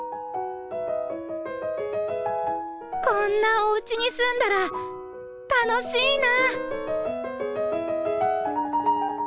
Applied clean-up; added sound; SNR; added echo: none; none; none; none.